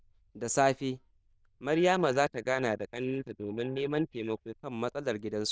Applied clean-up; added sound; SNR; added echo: neural diffusion model UNIVERSE++.